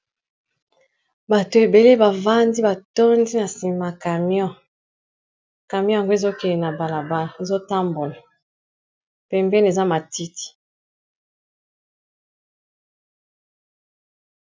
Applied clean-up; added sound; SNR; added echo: none; none; none; none.